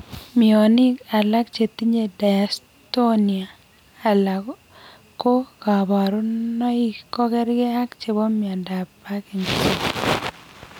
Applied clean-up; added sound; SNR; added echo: none; none; none; none.